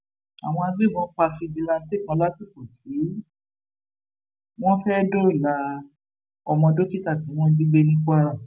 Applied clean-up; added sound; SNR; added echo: none; none; none; none.